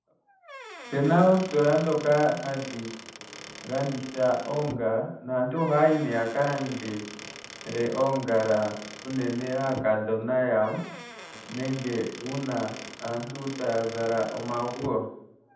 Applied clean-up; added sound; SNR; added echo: none; Squeak / Wood; 16 dB; reverberation time 0.8 s.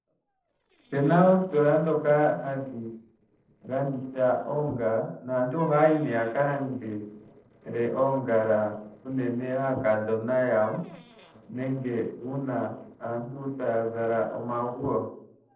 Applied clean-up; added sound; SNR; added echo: neural separator model SepFormer DNS4.